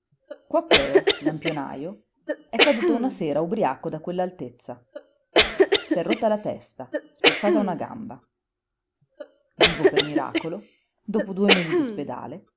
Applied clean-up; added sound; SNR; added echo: none; Cough; -4 dB; none.